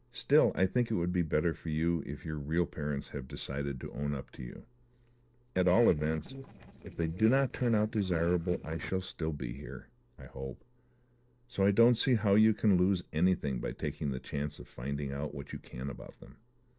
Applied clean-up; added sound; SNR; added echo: neural separator model SepFormer DNS4.